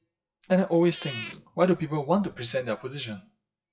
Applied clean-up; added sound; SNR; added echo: classical method WPE with log-MMSE.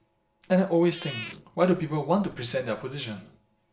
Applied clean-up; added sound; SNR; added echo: none; Meow / Purr; 18 dB; reverberation time 0.4 s.